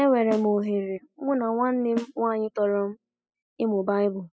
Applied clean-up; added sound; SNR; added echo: classical method spectral subtraction.